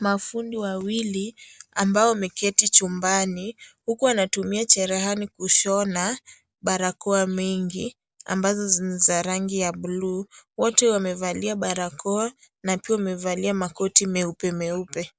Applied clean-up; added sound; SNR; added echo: none; none; none; none.